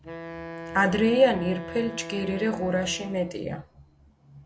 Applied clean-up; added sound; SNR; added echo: none; Wind instrument, woodwind instrument; 13 dB; none.